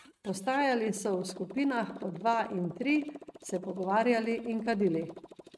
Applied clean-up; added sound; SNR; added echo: neural mask model RNNoise.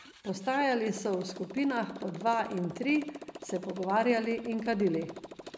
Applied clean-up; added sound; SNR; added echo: none; Motorcycle; 15 dB; none.